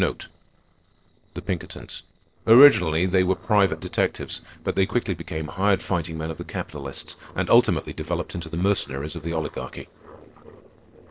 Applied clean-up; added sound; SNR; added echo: neural separator model SepFormer DNS4.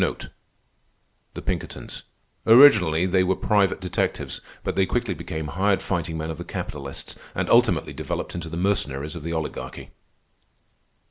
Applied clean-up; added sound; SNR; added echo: none; none; none; none.